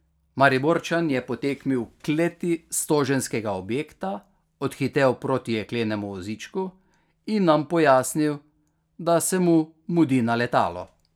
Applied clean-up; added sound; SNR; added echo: none; none; none; none.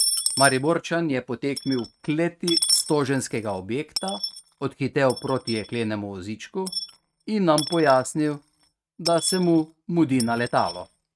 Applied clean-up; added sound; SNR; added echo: neural mask model RNNoise.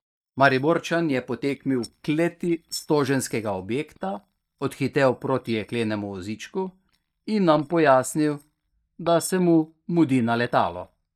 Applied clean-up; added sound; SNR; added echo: neural mask model DeepFilterNet 3.